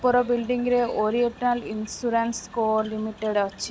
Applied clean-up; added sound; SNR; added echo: none; none; none; none.